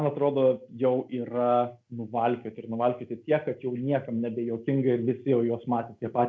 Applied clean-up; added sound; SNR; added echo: none; none; none; none.